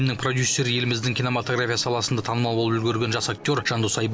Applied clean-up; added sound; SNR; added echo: none; none; none; none.